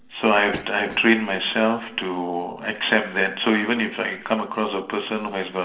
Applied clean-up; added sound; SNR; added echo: neural separator model SepFormer DNS4.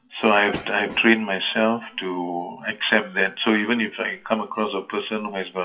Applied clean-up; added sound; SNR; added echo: classical method WPE with log-MMSE.